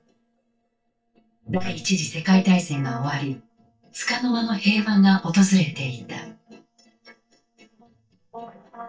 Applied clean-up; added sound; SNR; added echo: neural mask model DeepFilterNet 3.